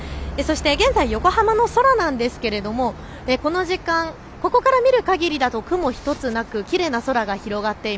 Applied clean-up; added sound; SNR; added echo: none; none; none; none.